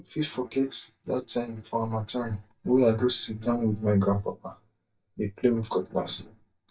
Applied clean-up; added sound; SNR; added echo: neural mask model DeepFilterNet 3.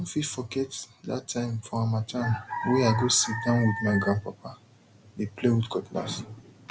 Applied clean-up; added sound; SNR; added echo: none; none; none; none.